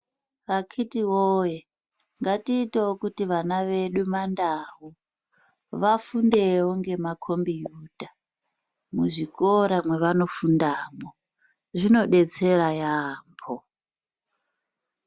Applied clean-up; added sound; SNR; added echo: none; none; none; none.